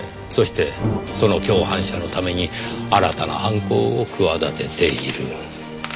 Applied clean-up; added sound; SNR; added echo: none; Thunder; 12 dB; none.